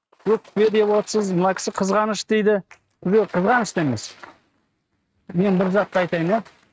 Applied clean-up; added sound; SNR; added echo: neural mask model RNNoise.